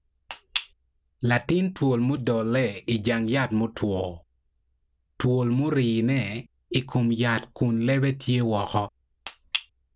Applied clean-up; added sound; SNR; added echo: none; none; none; none.